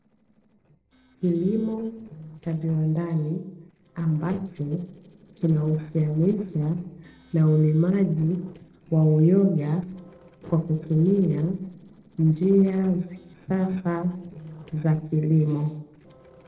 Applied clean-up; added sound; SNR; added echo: neural separator model SepFormer DNS4.